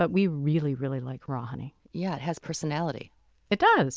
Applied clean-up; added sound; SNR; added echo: none; none; none; none.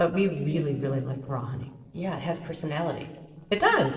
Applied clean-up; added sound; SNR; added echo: neural separator model SepFormer DNS4.